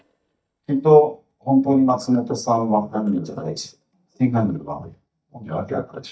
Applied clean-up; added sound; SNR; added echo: neural mask model DeepFilterNet 3.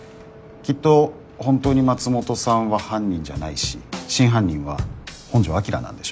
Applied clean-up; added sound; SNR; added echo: none; none; none; none.